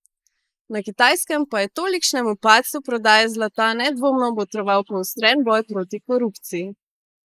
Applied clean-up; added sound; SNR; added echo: neural mask model Resemble Enhance denoiser.